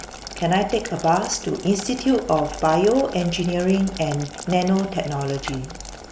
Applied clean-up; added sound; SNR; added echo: none; Boiling; 15 dB; none.